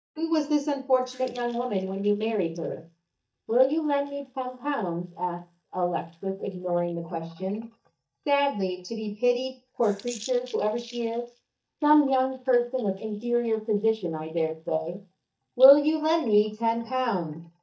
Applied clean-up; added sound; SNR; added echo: neural mask model DeepFilterNet 3.